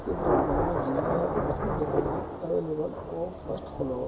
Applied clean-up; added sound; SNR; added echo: none; Thunder / Rain; -2 dB; reverberation time 0.2 s.